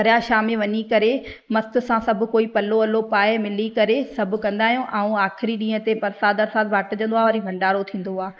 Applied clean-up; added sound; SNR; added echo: neural mask model Resemble Enhance denoiser.